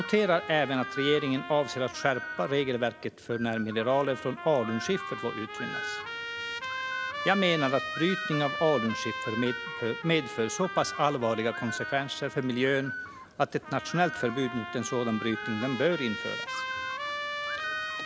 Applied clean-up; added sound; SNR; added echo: none; Bird + Trumpet; 7 dB; none.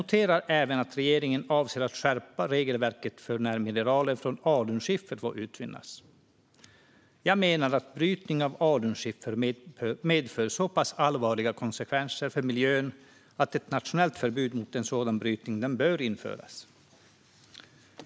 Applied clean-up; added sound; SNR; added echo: none; none; none; none.